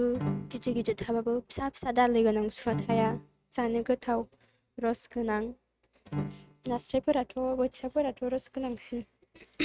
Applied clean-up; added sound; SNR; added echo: neural mask model RNNoise.